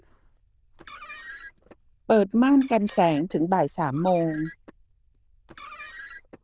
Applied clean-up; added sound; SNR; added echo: neural diffusion model UNIVERSE++.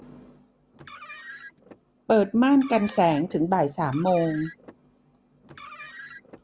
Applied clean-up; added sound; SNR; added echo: none; Car; 20 dB; none.